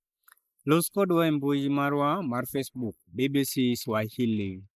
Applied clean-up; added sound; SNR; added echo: neural mask model Resemble Enhance denoiser.